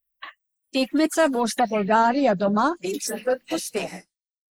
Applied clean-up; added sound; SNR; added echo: neural mask model Resemble Enhance denoiser.